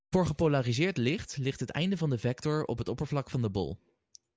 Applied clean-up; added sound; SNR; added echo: none; none; none; none.